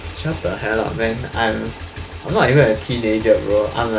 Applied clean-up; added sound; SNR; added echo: none; Motorcycle / Engine; 12 dB; none.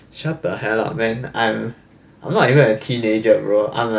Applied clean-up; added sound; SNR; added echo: none; none; none; none.